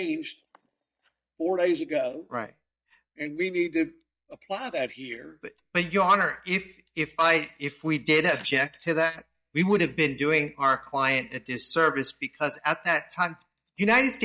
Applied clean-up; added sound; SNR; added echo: neural mask model DeepFilterNet 3.